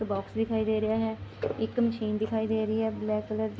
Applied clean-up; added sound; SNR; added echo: none; none; none; none.